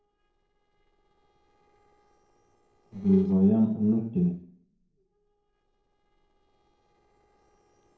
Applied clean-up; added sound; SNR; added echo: neural separator model SepFormer DNS4.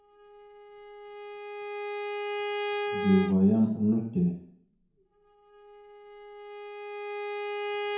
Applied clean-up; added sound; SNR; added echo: none; Bowed string instrument; 5 dB; reverberation time 0.6 s.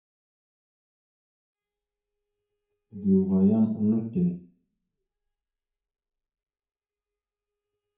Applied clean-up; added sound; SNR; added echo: neural mask model DeepFilterNet 3.